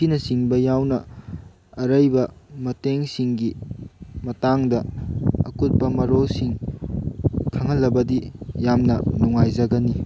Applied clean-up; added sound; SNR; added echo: none; none; none; none.